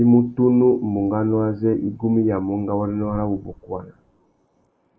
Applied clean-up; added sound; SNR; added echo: neural mask model Resemble Enhance denoiser.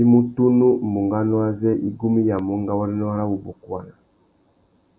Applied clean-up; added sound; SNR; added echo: none; none; none; none.